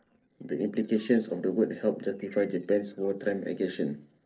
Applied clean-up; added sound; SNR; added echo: neural separator model SepFormer DNS4.